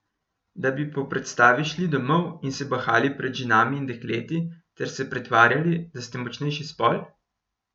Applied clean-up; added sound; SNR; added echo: none; none; none; none.